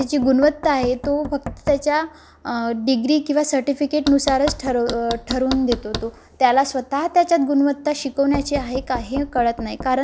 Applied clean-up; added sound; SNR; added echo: none; Knock; 13 dB; none.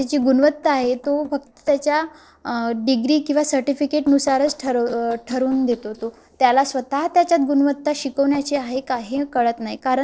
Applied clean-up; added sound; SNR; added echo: neural separator model SepFormer DNS4.